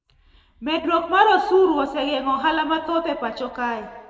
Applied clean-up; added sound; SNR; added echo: none; none; none; reverberation time 1.6 s.